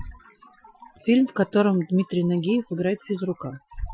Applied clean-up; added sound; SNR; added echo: classical method Wiener filter.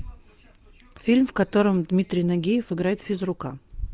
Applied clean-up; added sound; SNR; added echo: none; none; none; none.